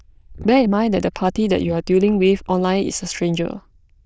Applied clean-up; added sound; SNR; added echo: neural diffusion model UNIVERSE++.